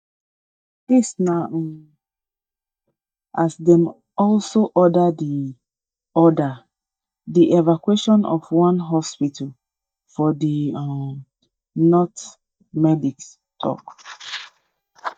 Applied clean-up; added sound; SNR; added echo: neural mask model DeepFilterNet 3.